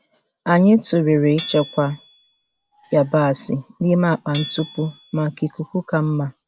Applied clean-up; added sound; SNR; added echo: none; Hammer / Chink, clink; 19 dB; none.